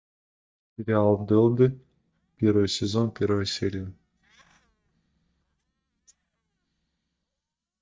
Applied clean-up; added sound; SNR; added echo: neural mask model DeepFilterNet 3.